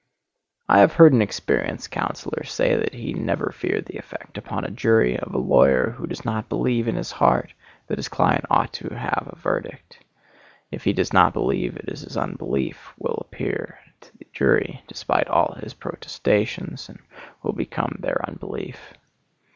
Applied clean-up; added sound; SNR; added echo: none; none; none; none.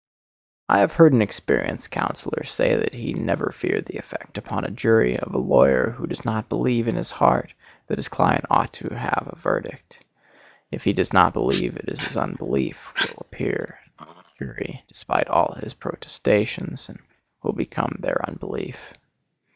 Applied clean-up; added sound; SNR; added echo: neural mask model DeepFilterNet 3.